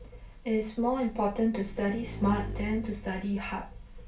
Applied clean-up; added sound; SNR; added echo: none; Motorcycle / Engine; 11 dB; reverberation time 0.3 s.